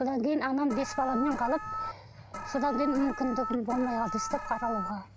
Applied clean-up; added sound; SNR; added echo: none; Alarm; 6 dB; none.